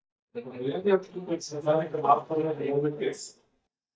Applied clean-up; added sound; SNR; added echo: neural mask model DeepFilterNet 3.